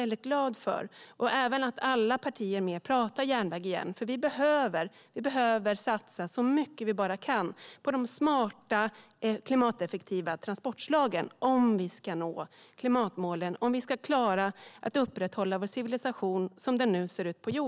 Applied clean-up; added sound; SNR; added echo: none; none; none; none.